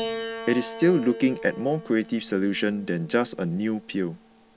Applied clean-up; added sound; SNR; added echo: none; Piano; 12 dB; none.